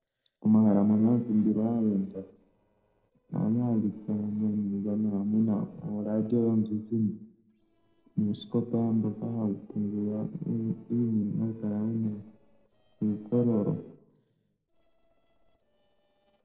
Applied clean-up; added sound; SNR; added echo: neural separator model SepFormer DNS4.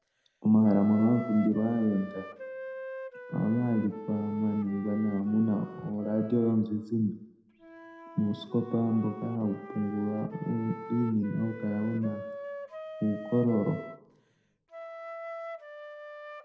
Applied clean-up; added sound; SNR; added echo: none; Wind instrument, woodwind instrument; 14 dB; reverberation time 0.7 s.